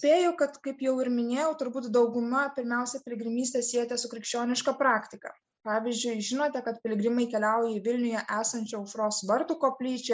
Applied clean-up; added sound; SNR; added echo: none; none; none; none.